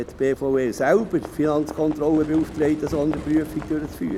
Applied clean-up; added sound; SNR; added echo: none; Livestock, farm animals, working animals; 14 dB; none.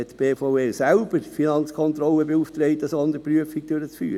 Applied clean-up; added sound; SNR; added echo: none; none; none; none.